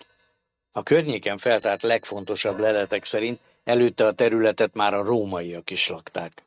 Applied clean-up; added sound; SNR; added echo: neural mask model RNNoise.